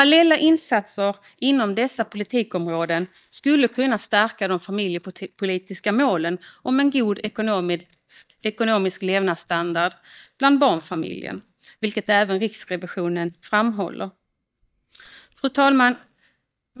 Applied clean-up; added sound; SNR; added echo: neural mask model DeepFilterNet 3.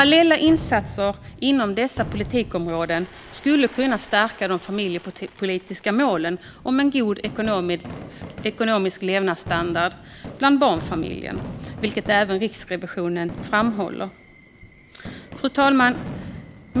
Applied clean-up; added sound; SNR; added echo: none; Fireworks; 15 dB; none.